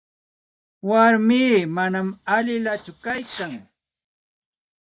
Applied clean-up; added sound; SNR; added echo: neural mask model DeepFilterNet 3.